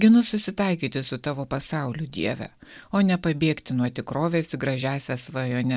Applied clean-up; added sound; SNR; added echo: none; none; none; none.